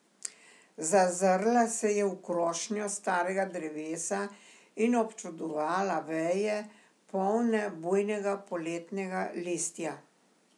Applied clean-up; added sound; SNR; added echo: none; none; none; none.